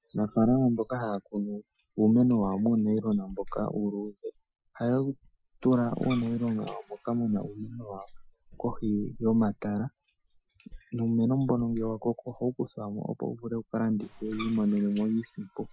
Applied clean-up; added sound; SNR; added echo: classical method Wiener filter.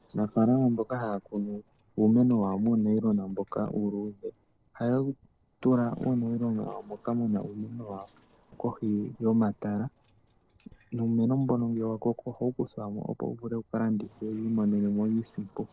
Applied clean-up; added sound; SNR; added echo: neural separator model SepFormer DNS4.